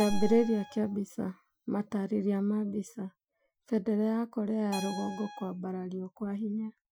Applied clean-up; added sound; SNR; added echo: classical method Wiener filter.